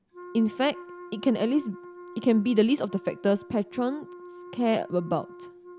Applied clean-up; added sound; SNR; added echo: none; Wind instrument, woodwind instrument; 17 dB; none.